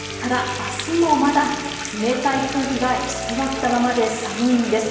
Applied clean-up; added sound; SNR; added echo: none; Bathtub (filling or washing) / Water tap, faucet; 11 dB; reverberation time 1.2 s.